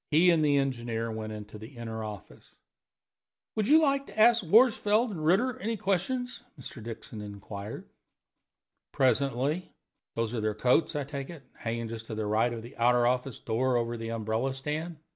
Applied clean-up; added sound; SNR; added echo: none; none; none; none.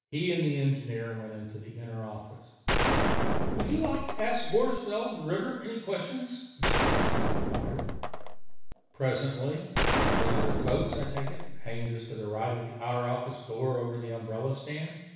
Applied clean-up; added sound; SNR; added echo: none; Gunshot, gunfire; -4 dB; reverberation time 1.1 s.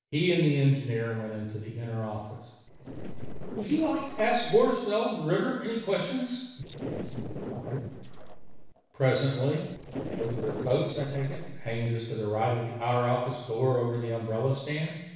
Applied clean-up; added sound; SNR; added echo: neural separator model SepFormer DNS4.